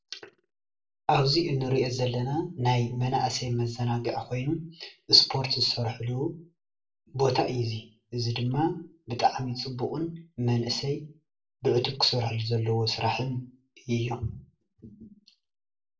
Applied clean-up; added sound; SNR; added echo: none; none; none; reverberation time 0.3 s.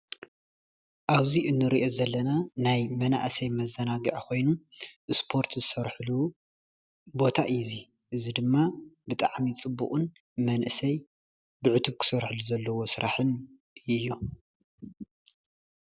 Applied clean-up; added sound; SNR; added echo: none; none; none; none.